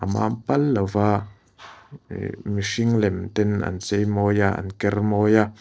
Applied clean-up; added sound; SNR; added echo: neural separator model SepFormer DNS4.